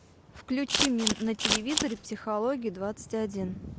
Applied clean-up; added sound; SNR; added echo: none; Scissors; -2 dB; none.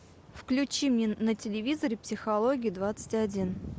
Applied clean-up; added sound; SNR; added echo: none; none; none; none.